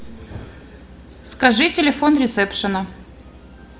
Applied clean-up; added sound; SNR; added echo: none; none; none; none.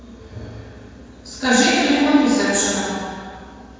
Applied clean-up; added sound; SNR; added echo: none; none; none; reverberation time 1.9 s.